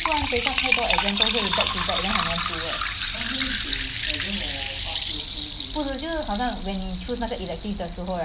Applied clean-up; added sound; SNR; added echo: none; Liquid; -3 dB; none.